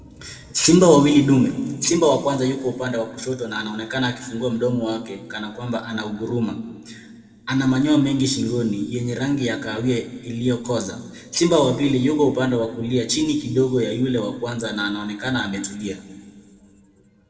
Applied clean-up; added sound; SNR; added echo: none; none; none; reverberation time 1.6 s.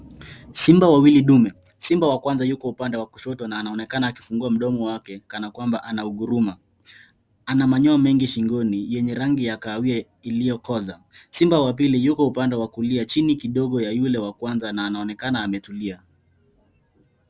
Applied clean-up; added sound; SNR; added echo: none; none; none; none.